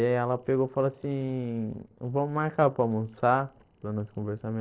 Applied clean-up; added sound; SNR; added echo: neural separator model SepFormer DNS4.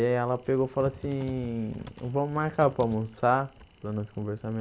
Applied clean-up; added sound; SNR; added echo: none; Typing; 19 dB; none.